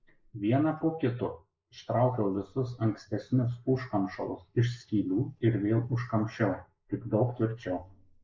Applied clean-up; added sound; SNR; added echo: neural mask model Resemble Enhance denoiser.